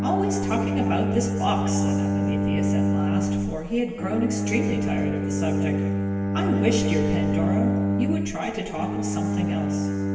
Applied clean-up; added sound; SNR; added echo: none; Bowed string instrument; -5 dB; reverberation time 1.4 s.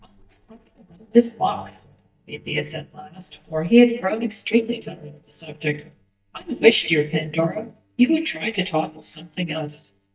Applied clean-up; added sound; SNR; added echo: neural mask model DeepFilterNet 3.